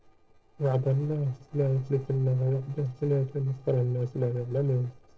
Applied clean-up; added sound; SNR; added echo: neural separator model SepFormer DNS4.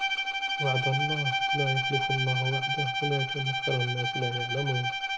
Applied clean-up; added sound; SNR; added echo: none; Bowed string instrument; -2 dB; none.